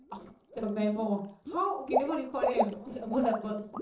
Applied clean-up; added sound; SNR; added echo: neural separator model SepFormer DNS4.